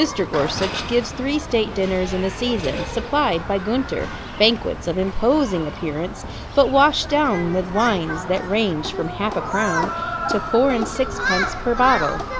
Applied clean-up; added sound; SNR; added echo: none; Human group actions; 6 dB; none.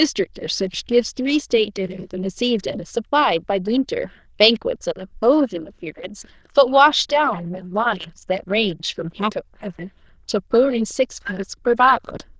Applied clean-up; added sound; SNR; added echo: neural diffusion model UNIVERSE++.